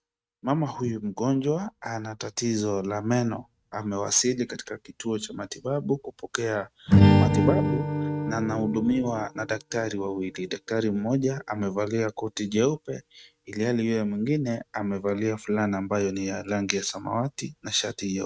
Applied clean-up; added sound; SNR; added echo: neural mask model RNNoise.